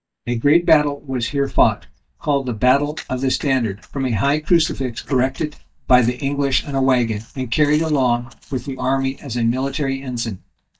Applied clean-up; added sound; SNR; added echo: neural mask model DeepFilterNet 3.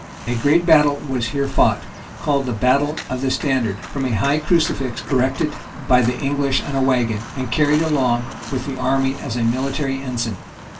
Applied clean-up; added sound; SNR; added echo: none; Walk, footsteps; 14 dB; reverberation time 0.2 s.